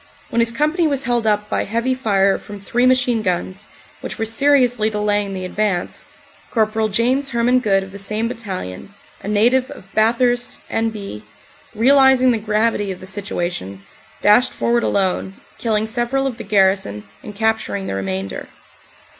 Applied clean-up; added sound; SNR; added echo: none; none; none; none.